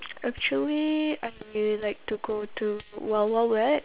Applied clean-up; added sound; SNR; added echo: neural separator model SepFormer WHAM!.